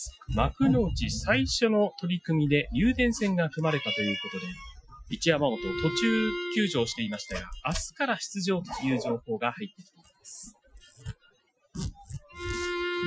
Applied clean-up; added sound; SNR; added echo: classical method Wiener filter.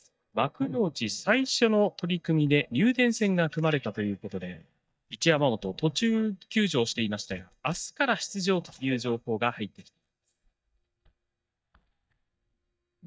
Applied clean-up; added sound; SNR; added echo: neural mask model DeepFilterNet 3.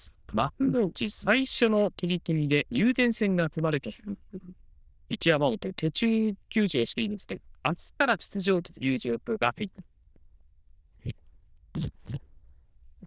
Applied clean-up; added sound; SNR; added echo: neural diffusion model UNIVERSE++.